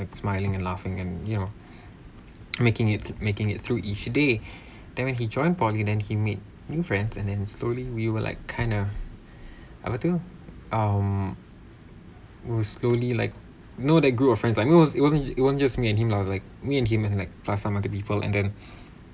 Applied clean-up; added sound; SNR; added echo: none; none; none; none.